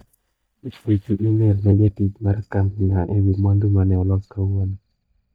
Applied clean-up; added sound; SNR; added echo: neural mask model DeepFilterNet 3.